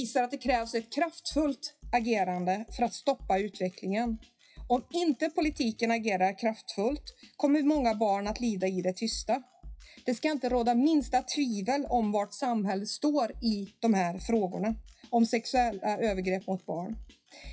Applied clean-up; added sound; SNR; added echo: classical method WPE with log-MMSE.